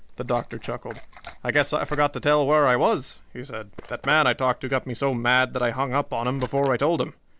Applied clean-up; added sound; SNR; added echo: none; Liquid; 17 dB; none.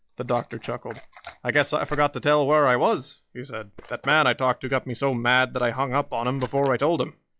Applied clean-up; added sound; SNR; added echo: classical method log-MMSE.